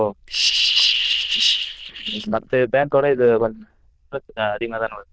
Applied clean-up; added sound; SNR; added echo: neural diffusion model UNIVERSE++.